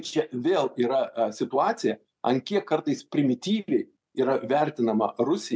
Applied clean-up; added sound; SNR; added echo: none; none; none; none.